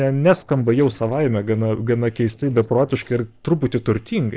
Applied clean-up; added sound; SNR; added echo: neural separator model SepFormer DNS4.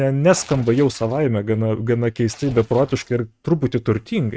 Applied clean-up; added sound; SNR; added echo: neural mask model RNNoise.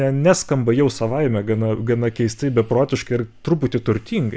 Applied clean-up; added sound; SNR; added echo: none; none; none; none.